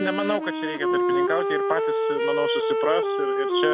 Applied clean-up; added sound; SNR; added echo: none; Wind instrument, woodwind instrument; -4 dB; none.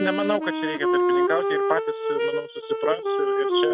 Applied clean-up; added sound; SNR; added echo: neural mask model RNNoise.